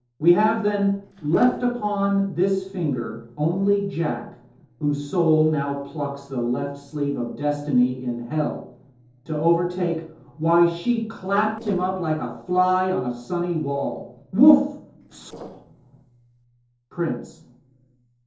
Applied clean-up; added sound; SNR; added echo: neural separator model SepFormer DNS4.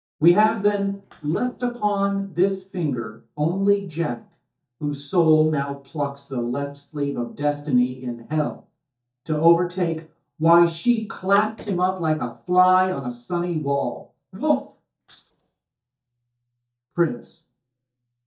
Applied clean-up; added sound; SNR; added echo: neural mask model DeepFilterNet 3.